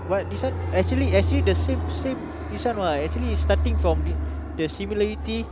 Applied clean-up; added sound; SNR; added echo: none; Fixed-wing aircraft, airplane; -1 dB; none.